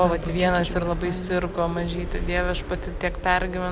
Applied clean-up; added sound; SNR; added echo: none; none; none; none.